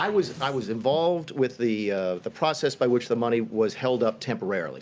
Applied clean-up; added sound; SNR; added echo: none; none; none; none.